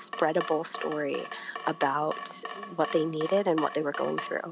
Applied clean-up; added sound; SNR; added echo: none; Drip / Water tap, faucet; 10 dB; none.